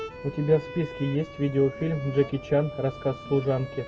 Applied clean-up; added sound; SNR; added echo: none; Bowed string instrument; 14 dB; none.